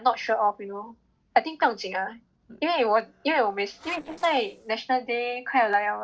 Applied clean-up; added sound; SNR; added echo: neural separator model SepFormer DNS4.